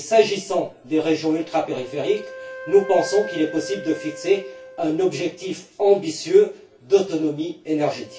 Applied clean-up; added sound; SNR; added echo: none; Wind instrument, woodwind instrument; 17 dB; reverberation time 0.3 s.